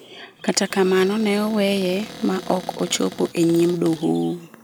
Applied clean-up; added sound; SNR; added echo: none; Cupboard open or close; 17 dB; none.